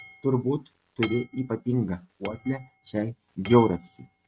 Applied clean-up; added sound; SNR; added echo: neural mask model RNNoise.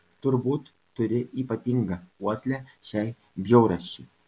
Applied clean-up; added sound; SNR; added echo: none; none; none; none.